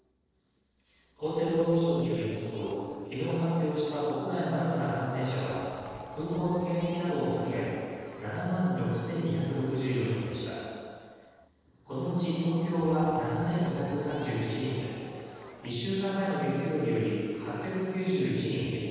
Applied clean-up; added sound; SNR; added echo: neural separator model SepFormer DNS4.